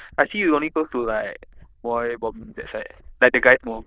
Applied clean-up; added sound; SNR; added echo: neural diffusion model UNIVERSE++.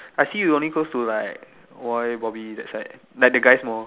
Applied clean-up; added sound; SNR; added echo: none; none; none; none.